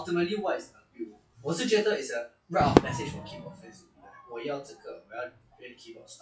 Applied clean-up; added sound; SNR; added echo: classical method log-MMSE.